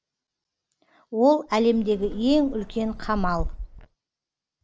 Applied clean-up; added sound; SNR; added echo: none; Insect; 8 dB; none.